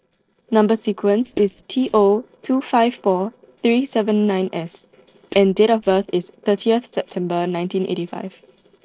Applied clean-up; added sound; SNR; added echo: neural separator model SepFormer DNS4.